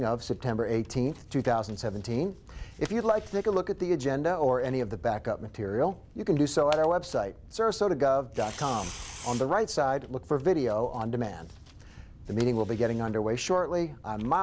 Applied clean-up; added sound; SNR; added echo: none; Tearing; 19 dB; none.